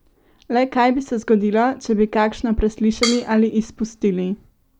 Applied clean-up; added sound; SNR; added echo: none; Drum kit; 12 dB; none.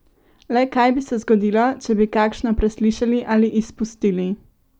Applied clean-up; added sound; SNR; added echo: none; none; none; none.